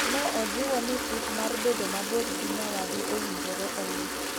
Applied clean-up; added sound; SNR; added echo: none; Toilet flush; -2 dB; none.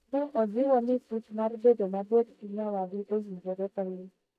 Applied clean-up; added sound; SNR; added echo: neural mask model DeepFilterNet 3.